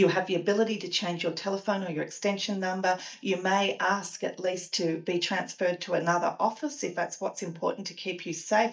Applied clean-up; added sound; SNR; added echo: neural mask model DeepFilterNet 3.